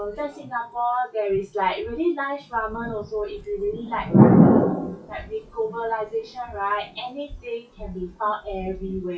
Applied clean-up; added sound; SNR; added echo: classical method WPE with log-MMSE.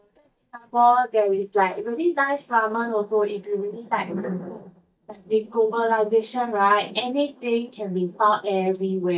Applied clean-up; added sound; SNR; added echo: neural mask model DeepFilterNet 3.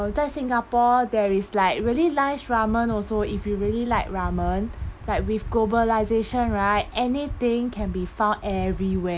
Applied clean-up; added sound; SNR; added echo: none; none; none; none.